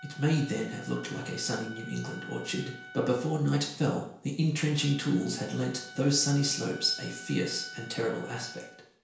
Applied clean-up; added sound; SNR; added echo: none; Wind instrument, woodwind instrument; 17 dB; reverberation time 0.5 s.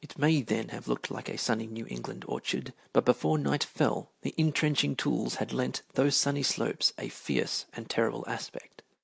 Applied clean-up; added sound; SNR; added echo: none; none; none; none.